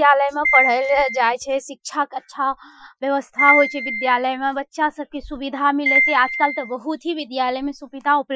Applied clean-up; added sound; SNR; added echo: classical method Wiener filter.